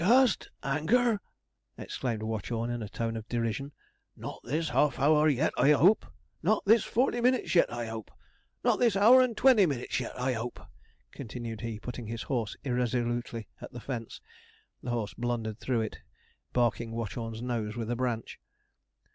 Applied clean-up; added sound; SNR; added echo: none; none; none; none.